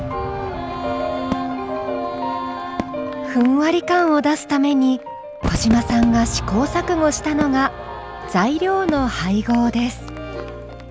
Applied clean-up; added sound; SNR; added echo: none; Crowd / Fireworks; 12 dB; none.